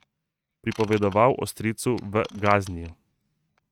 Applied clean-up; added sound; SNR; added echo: neural mask model RNNoise.